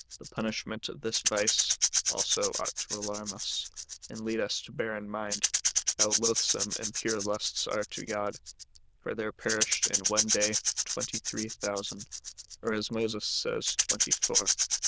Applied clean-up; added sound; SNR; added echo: neural diffusion model UNIVERSE++.